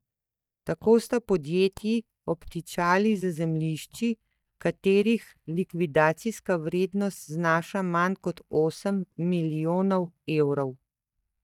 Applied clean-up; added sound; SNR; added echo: neural mask model DeepFilterNet 3.